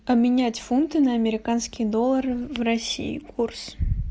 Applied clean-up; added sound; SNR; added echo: none; none; none; none.